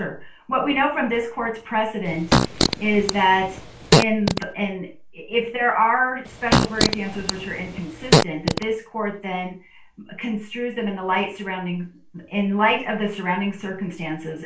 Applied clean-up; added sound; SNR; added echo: none; Fart; -2 dB; reverberation time 0.3 s.